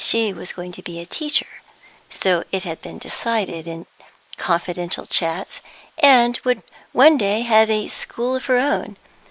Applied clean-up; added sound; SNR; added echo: neural mask model Resemble Enhance denoiser.